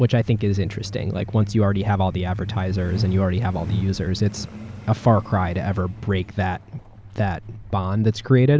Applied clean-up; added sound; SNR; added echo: none; Truck; 12 dB; none.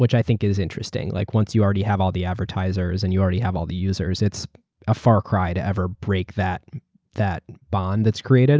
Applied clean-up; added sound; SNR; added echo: none; none; none; none.